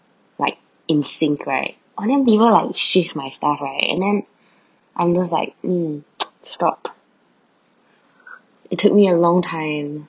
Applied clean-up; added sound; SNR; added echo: none; none; none; none.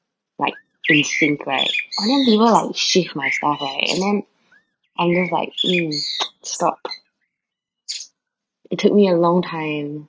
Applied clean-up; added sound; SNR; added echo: neural mask model RNNoise.